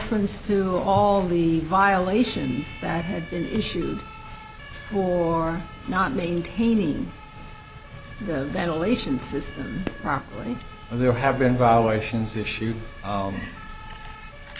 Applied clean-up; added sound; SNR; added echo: none; Fireworks + Siren; 19 dB; none.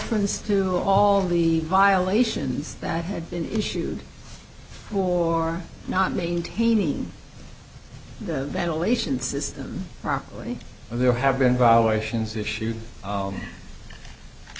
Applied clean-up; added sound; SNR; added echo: none; none; none; none.